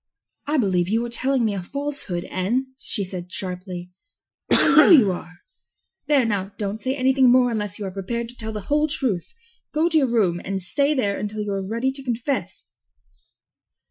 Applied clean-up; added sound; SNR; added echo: classical method Wiener filter.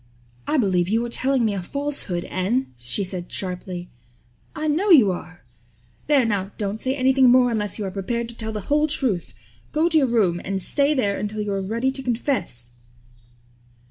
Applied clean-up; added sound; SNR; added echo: none; none; none; none.